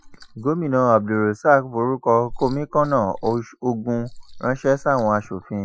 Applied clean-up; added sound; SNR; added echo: classical method Wiener filter.